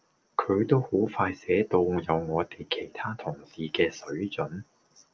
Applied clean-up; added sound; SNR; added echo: none; none; none; none.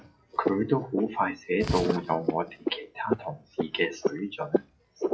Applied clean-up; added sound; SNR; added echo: classical method WPE with log-MMSE.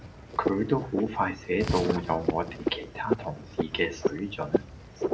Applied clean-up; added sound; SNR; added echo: none; Frog; 2 dB; reverberation time 0.3 s.